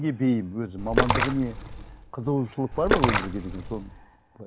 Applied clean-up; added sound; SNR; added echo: none; Splash, splatter; 0 dB; none.